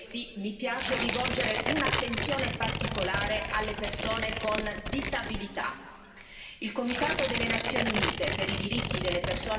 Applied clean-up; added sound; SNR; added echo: none; Tearing; -1 dB; reverberation time 2.7 s.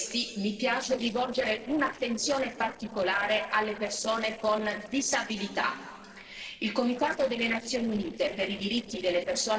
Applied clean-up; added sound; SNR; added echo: neural separator model SepFormer DNS4.